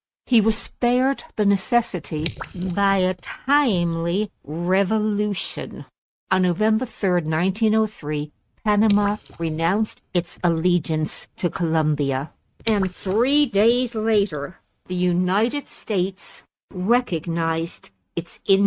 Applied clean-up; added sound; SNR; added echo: neural mask model RNNoise.